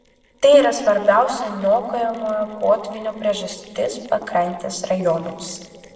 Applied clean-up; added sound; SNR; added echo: neural separator model SepFormer DNS4.